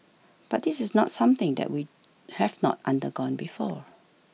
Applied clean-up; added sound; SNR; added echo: none; none; none; none.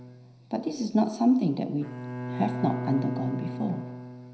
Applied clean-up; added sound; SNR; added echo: none; Bowed string instrument; 7 dB; reverberation time 0.9 s.